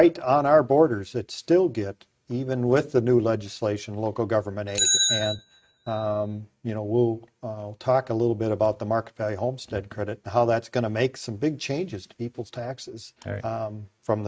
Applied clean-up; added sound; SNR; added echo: neural mask model RNNoise.